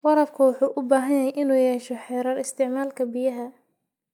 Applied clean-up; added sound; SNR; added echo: neural mask model DeepFilterNet 3.